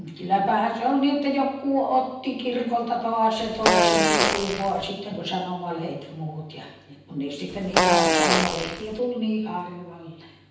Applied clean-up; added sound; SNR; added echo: none; Fart; -4 dB; reverberation time 0.9 s.